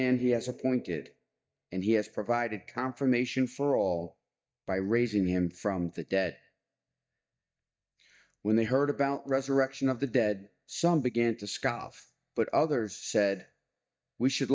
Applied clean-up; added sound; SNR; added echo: neural mask model DeepFilterNet 3.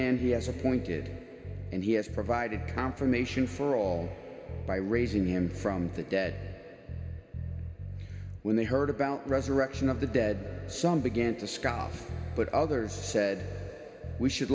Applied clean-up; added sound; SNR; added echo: none; Bass guitar; 9 dB; reverberation time 0.8 s.